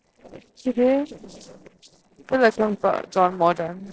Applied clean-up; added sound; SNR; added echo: neural separator model SepFormer DNS4.